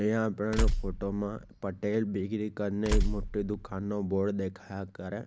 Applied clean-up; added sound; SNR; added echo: none; Tools; 1 dB; none.